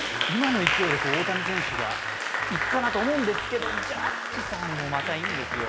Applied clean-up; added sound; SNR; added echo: none; Applause; -1 dB; none.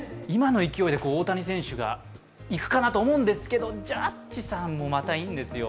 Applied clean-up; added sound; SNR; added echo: none; none; none; none.